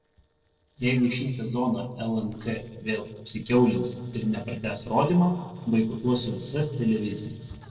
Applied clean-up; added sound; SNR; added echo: neural separator model SepFormer DNS4.